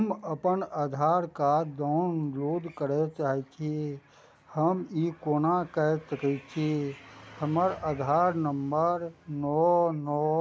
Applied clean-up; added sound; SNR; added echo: none; none; none; none.